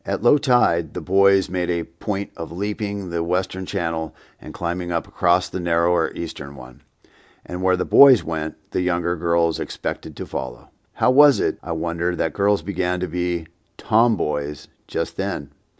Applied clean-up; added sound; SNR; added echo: none; none; none; none.